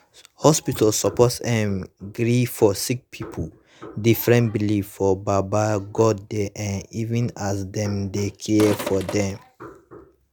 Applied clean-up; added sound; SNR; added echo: none; Sink (filling or washing); 12 dB; none.